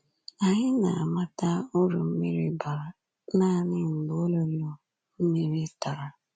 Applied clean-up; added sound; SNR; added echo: none; none; none; none.